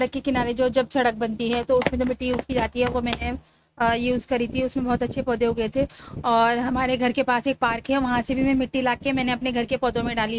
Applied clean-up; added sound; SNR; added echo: neural mask model RNNoise.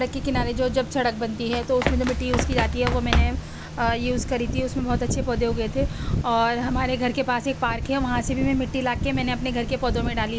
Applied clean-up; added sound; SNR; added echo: none; Run; 2 dB; none.